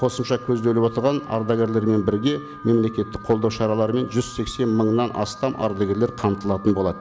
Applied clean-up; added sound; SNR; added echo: none; Alarm; 18 dB; none.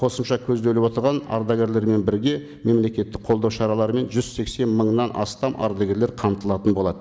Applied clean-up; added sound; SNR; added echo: none; none; none; none.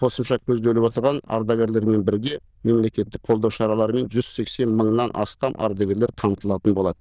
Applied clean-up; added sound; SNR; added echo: neural diffusion model UNIVERSE++.